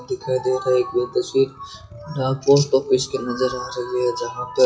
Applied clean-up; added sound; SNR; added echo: classical method WPE with log-MMSE.